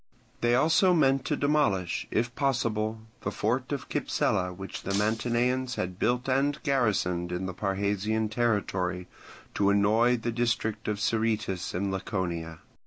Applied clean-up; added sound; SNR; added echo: none; Shatter; 14 dB; none.